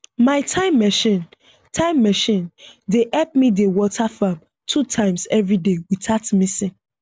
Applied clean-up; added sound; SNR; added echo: none; none; none; none.